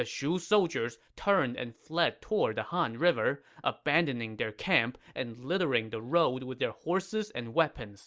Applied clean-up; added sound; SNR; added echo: none; none; none; none.